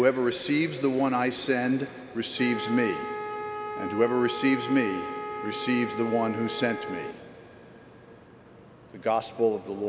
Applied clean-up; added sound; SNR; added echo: none; Wind instrument, woodwind instrument; 10 dB; none.